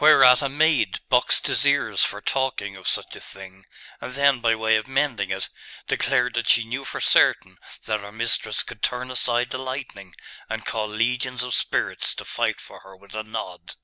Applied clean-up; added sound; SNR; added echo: none; none; none; none.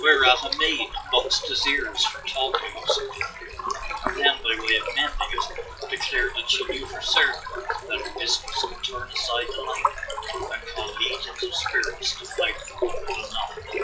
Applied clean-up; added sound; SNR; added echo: classical method WPE with log-MMSE.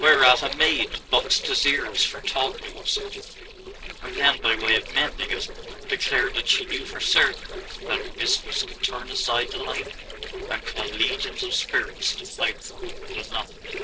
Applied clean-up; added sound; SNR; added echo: neural separator model SepFormer DNS4.